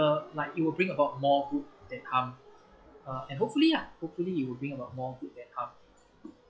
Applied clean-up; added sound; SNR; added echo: classical method log-MMSE.